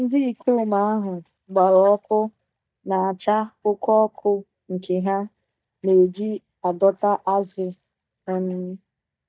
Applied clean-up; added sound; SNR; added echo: neural mask model DeepFilterNet 3.